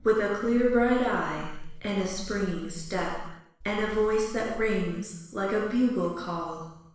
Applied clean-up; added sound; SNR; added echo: none; Wind; 11 dB; reverberation time 0.9 s.